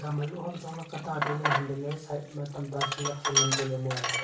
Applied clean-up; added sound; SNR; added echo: none; Sink (filling or washing); -1 dB; reverberation time 0.4 s.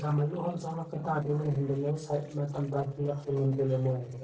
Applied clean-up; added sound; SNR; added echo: neural separator model SepFormer DNS4.